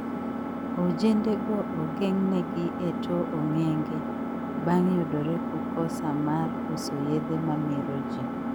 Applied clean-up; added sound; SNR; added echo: none; Engine; 2 dB; none.